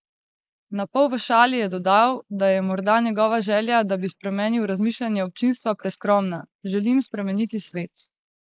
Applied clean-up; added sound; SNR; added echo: neural mask model Resemble Enhance denoiser.